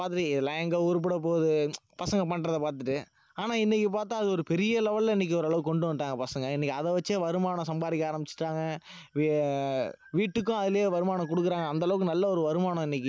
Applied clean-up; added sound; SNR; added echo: none; none; none; none.